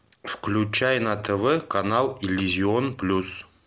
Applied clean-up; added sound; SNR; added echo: none; none; none; none.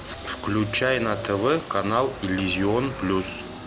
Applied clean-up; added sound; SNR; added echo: none; Car; 11 dB; none.